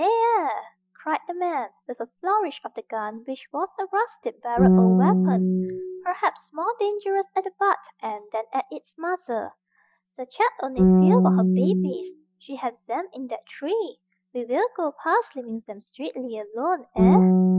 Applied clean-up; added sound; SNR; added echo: classical method Wiener filter.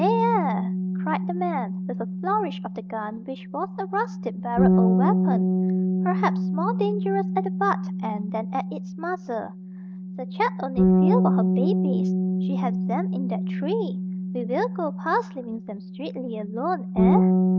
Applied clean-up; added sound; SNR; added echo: none; Bass guitar; -4 dB; none.